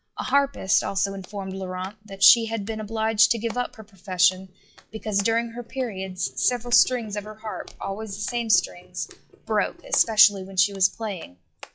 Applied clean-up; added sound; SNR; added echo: classical method log-MMSE.